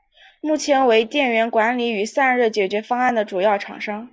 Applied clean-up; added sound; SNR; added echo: neural mask model Resemble Enhance denoiser.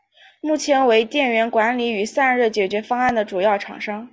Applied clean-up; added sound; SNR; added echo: none; none; none; none.